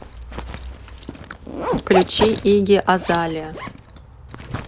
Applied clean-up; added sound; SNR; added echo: none; Zipper (clothing); 8 dB; none.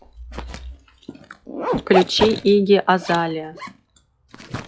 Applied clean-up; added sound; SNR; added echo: classical method log-MMSE.